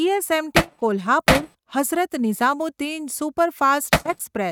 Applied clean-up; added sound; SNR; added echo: neural mask model RNNoise.